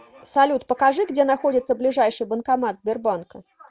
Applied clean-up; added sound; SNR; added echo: none; none; none; none.